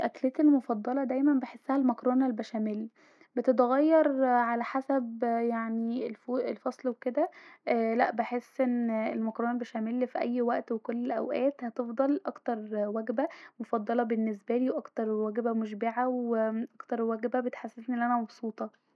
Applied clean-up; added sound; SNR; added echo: none; none; none; none.